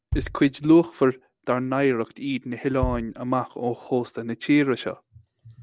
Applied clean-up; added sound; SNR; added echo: none; Bass drum; 13 dB; none.